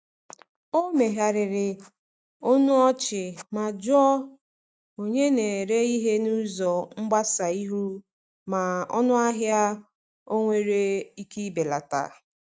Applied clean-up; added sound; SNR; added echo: none; none; none; none.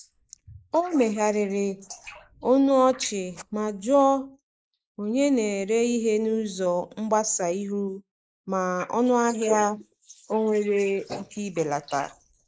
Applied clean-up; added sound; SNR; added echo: neural mask model Resemble Enhance denoiser.